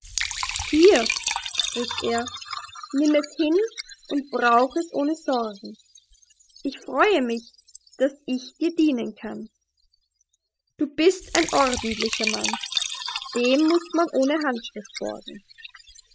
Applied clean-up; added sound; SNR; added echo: classical method spectral subtraction.